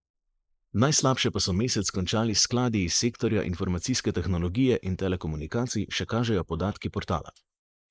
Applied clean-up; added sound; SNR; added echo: neural mask model Resemble Enhance denoiser.